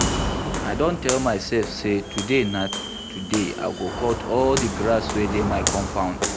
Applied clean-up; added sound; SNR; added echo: none; Walk, footsteps; 3 dB; none.